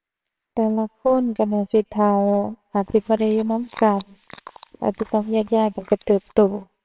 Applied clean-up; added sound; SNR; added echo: neural separator model SepFormer WHAMR!.